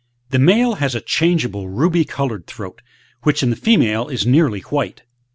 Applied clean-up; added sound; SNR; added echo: none; none; none; none.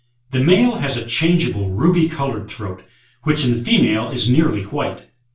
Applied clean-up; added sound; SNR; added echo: none; none; none; reverberation time 0.3 s.